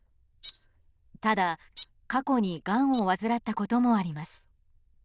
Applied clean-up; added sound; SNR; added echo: neural diffusion model UNIVERSE++.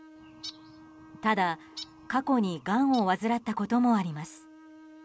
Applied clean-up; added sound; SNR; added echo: none; Bowed string instrument + Bird; 20 dB; none.